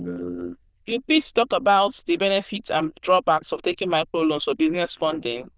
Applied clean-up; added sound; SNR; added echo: neural diffusion model UNIVERSE++.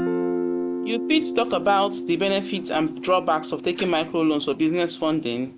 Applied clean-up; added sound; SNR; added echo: none; Guitar; 6 dB; none.